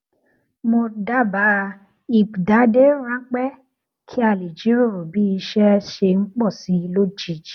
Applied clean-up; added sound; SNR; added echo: none; none; none; none.